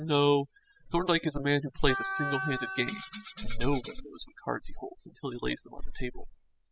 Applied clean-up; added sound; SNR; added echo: classical method spectral subtraction.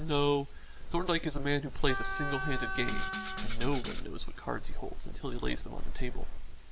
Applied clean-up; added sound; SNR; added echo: none; Rattle (instrument) + Wind instrument, woodwind instrument; 8 dB; none.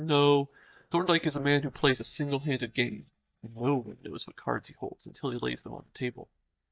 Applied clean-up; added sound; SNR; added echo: neural mask model DeepFilterNet 3.